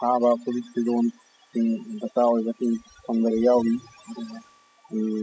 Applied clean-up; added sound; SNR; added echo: classical method spectral subtraction.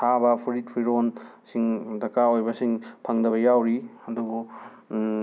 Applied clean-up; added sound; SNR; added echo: none; none; none; none.